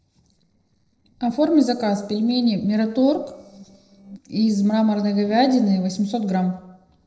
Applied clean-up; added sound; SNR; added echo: neural separator model SepFormer DNS4.